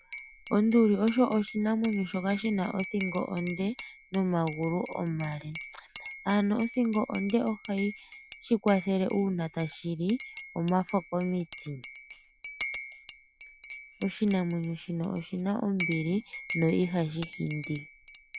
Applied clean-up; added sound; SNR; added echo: none; Cutlery, silverware / Dishes, pots, and pans / Chink, clink; 14 dB; none.